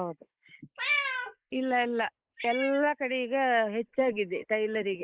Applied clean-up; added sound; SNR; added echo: neural mask model Resemble Enhance denoiser.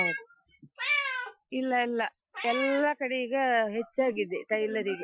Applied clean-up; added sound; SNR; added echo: classical method Wiener filter.